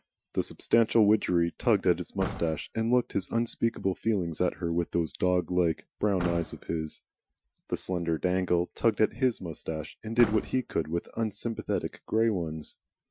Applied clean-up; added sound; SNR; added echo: classical method Wiener filter.